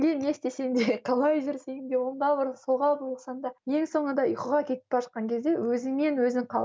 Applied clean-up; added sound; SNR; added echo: none; none; none; none.